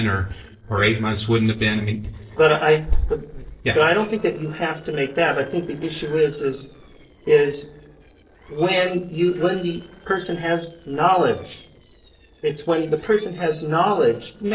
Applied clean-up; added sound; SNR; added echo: neural separator model SepFormer DNS4.